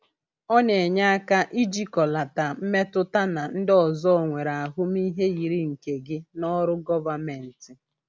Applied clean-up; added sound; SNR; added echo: none; none; none; none.